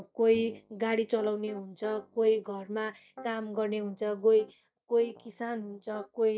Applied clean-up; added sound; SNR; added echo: neural mask model DeepFilterNet 3.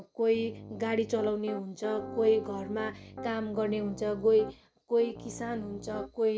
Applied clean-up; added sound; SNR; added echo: none; Piano; 13 dB; none.